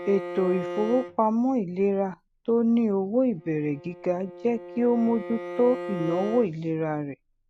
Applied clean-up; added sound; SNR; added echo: none; Bowed string instrument; 12 dB; none.